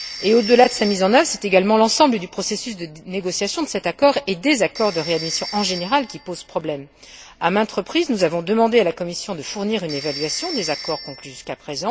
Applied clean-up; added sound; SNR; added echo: none; Telephone; 15 dB; none.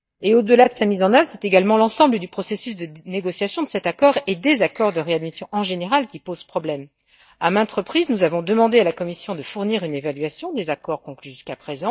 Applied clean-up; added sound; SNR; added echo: neural mask model DeepFilterNet 3.